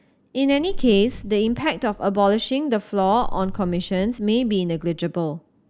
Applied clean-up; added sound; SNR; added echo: none; Car; 10 dB; none.